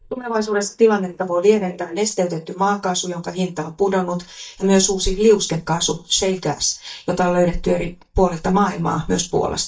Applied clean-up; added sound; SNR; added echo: neural mask model DeepFilterNet 3.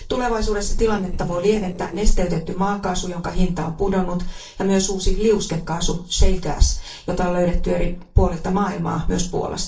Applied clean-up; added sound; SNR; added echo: neural separator model SepFormer DNS4.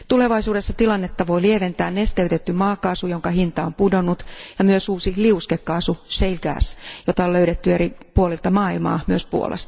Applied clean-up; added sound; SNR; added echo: none; none; none; none.